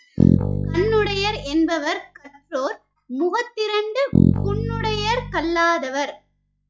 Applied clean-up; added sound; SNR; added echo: classical method log-MMSE.